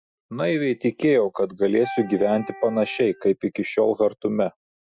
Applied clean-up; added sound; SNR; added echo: classical method Wiener filter.